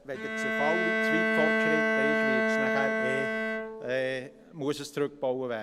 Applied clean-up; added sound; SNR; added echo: none; Bowed string instrument; -4 dB; none.